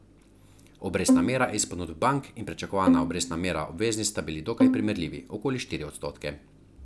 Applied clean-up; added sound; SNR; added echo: none; Bowed string instrument; -2 dB; none.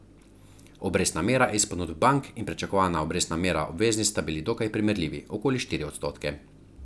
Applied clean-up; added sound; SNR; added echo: none; none; none; none.